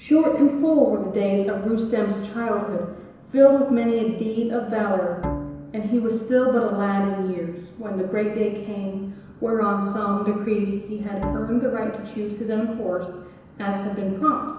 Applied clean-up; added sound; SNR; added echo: none; Bowed string instrument; 11 dB; reverberation time 1.0 s.